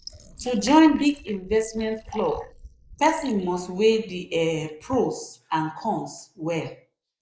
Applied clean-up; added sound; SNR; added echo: neural mask model Resemble Enhance denoiser.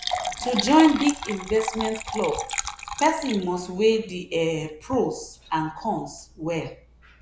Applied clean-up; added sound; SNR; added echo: none; Liquid; 9 dB; none.